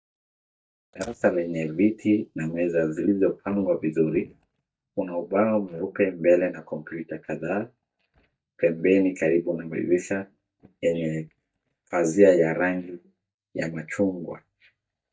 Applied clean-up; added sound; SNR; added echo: neural mask model DeepFilterNet 3.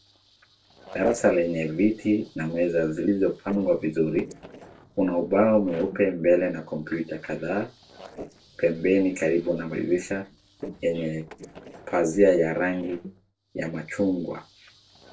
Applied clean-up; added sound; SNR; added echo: neural separator model SepFormer DNS4.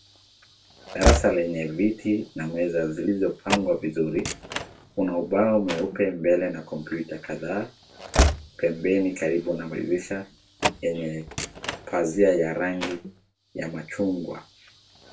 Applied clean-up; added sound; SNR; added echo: none; Slam / Train; 5 dB; reverberation time 0.2 s.